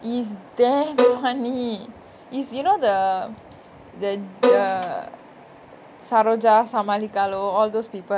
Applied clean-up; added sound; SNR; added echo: none; Bowed string instrument; 1 dB; none.